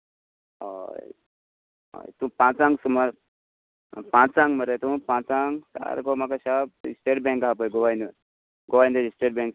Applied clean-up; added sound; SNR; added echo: none; none; none; none.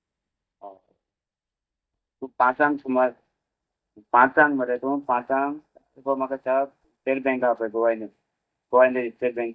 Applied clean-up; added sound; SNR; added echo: neural mask model DeepFilterNet 3.